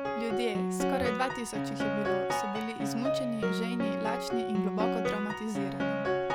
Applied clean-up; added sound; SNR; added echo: none; Piano; -4 dB; none.